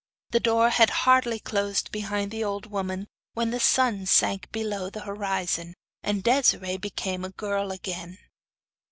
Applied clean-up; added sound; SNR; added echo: none; none; none; none.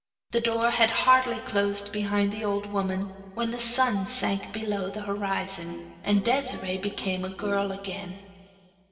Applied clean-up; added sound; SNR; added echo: none; Bowed string instrument; 17 dB; reverberation time 2.0 s.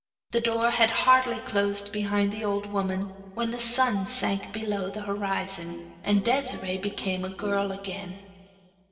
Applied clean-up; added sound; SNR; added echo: neural separator model SepFormer DNS4.